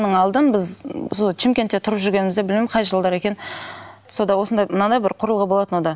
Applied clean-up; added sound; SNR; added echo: none; none; none; none.